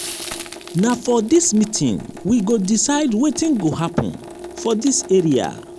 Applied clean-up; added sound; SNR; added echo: none; Frying (food) + Sink (filling or washing) / Water tap, faucet; 15 dB; none.